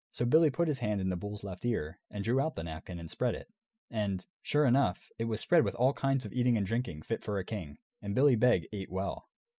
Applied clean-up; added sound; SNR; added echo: none; none; none; none.